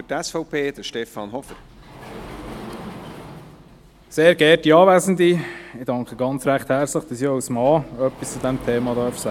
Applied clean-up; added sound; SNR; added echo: none; Sliding door; 19 dB; none.